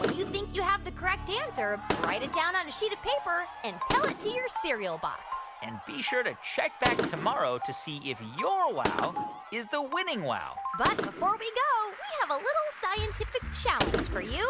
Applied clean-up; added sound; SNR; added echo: none; Gunshot, gunfire; 7 dB; none.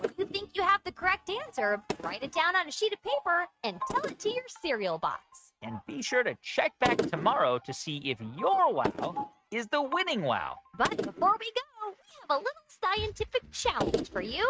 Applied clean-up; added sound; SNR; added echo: neural mask model RNNoise.